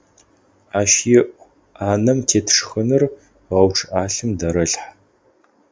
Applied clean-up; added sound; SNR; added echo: none; none; none; none.